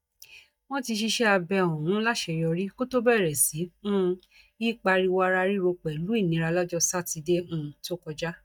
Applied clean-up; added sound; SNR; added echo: neural mask model DeepFilterNet 3.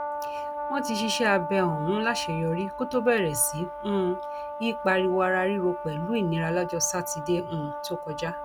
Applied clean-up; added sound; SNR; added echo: none; Brass instrument; 7 dB; none.